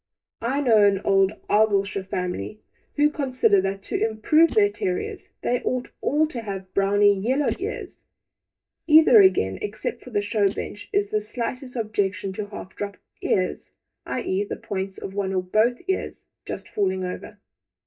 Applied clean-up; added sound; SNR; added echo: neural mask model DeepFilterNet 3.